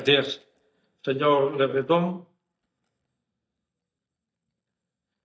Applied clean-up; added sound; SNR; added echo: neural mask model DeepFilterNet 3.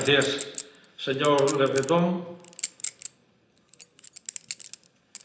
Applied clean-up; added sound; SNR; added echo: none; Chink, clink; 12 dB; reverberation time 0.8 s.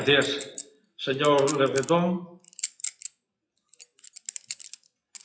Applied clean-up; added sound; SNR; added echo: classical method WPE with log-MMSE.